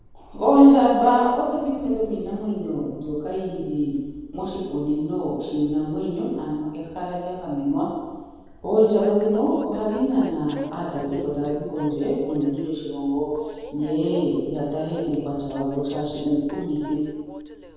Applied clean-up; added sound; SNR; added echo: none; Train; 18 dB; reverberation time 1.2 s.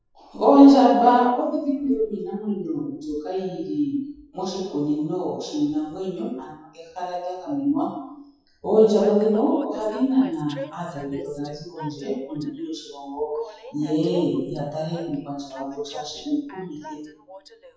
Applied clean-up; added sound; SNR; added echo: classical method WPE with log-MMSE.